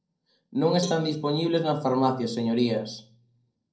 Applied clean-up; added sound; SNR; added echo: neural separator model SepFormer DNS4.